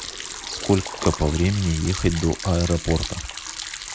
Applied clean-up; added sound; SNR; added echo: none; Liquid; 10 dB; none.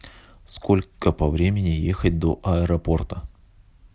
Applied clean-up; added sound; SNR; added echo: none; none; none; none.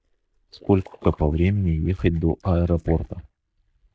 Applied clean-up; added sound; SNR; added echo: neural mask model DeepFilterNet 3.